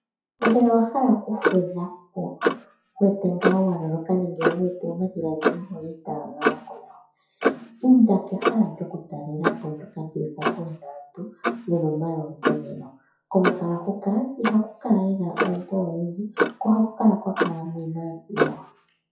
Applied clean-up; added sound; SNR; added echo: classical method WPE with log-MMSE.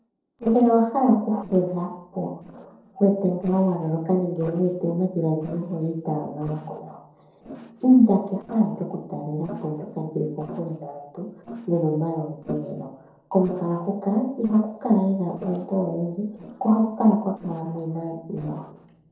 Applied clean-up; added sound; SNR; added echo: neural separator model SepFormer DNS4.